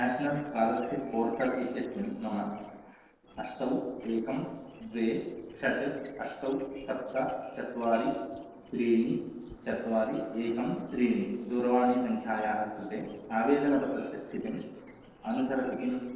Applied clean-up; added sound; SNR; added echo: neural separator model SepFormer DNS4.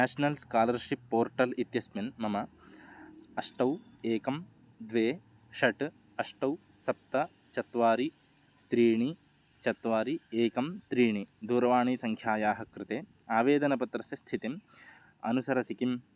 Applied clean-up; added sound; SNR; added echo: none; none; none; none.